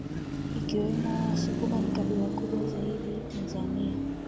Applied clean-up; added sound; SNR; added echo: none; Car passing by / Traffic noise, roadway noise / Engine; -3 dB; none.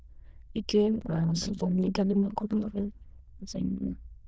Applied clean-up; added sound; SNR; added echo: neural diffusion model UNIVERSE++.